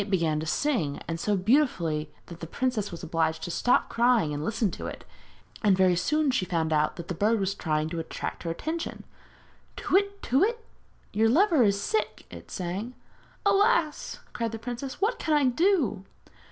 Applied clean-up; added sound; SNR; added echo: none; none; none; none.